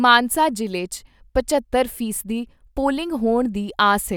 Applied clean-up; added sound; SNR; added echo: none; none; none; none.